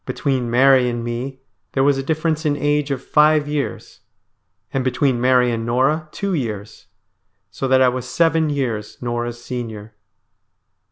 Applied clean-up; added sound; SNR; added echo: none; none; none; none.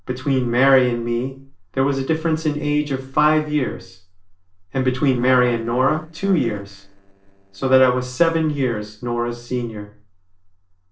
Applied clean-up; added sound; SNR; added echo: neural separator model SepFormer DNS4.